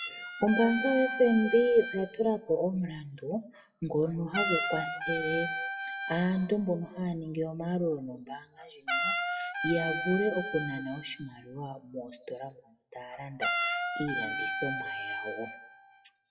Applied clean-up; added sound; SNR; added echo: classical method WPE with log-MMSE.